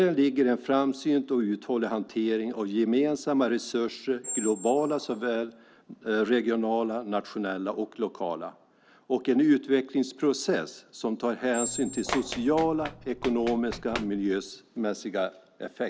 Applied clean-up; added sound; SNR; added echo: none; Squeak + Run; 11 dB; none.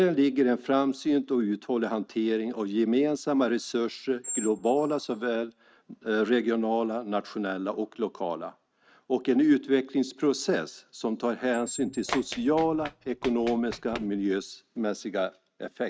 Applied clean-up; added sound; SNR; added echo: neural mask model RNNoise.